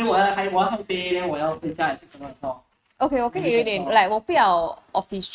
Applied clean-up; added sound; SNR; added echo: neural mask model RNNoise.